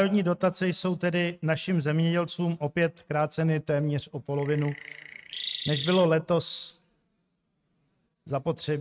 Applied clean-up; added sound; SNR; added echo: neural mask model RNNoise.